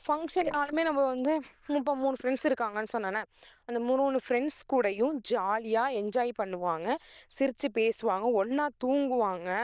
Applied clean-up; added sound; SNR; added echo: neural diffusion model UNIVERSE++.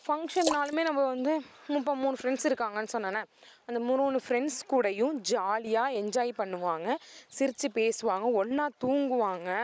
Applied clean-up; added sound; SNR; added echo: neural mask model Resemble Enhance denoiser.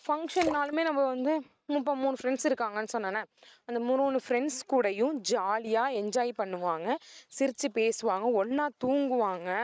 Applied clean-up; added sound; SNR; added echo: neural mask model RNNoise.